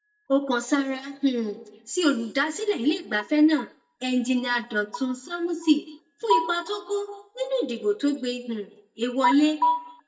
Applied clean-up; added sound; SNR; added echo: neural mask model DeepFilterNet 3.